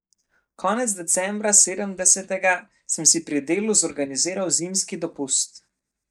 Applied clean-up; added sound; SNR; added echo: neural mask model DeepFilterNet 3.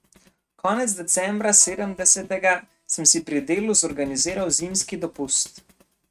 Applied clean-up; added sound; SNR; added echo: neural mask model RNNoise.